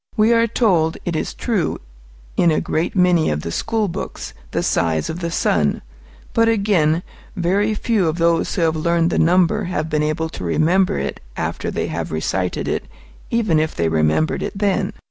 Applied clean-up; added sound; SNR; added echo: none; none; none; none.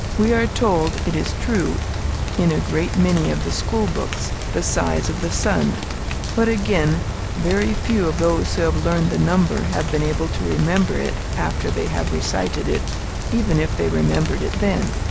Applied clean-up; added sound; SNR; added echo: none; Rain; 2 dB; none.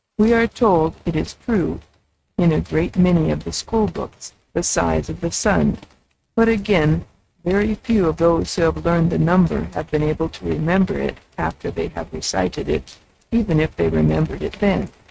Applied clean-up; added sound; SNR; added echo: neural mask model RNNoise.